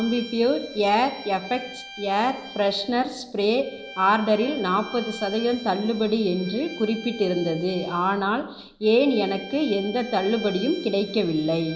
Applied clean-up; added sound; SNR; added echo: none; Bowed string instrument; 16 dB; none.